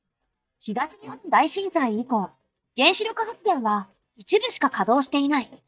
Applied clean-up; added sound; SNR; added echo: neural mask model DeepFilterNet 3.